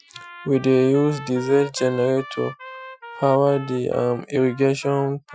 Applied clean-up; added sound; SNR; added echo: classical method Wiener filter.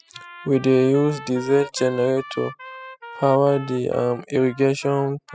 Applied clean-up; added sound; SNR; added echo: classical method spectral subtraction.